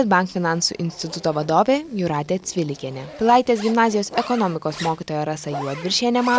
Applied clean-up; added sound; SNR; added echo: none; Zipper (clothing); 16 dB; none.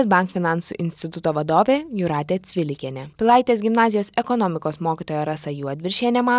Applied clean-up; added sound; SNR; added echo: none; none; none; none.